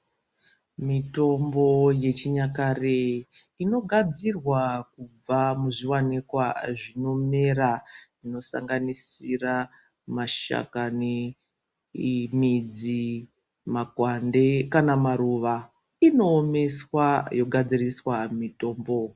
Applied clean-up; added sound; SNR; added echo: none; none; none; none.